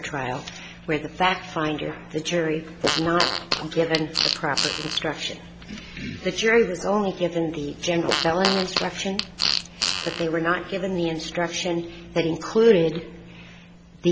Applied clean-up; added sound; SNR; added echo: none; Fart; 4 dB; none.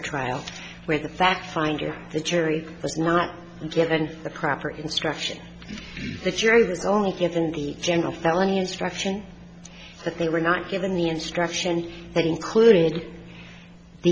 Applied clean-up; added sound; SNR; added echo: none; none; none; none.